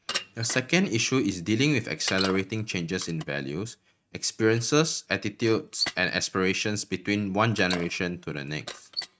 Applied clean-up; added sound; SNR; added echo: neural mask model RNNoise.